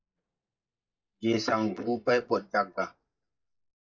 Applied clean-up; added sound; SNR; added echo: neural mask model DeepFilterNet 3.